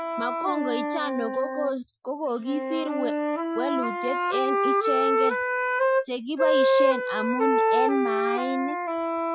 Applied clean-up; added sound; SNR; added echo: classical method Wiener filter.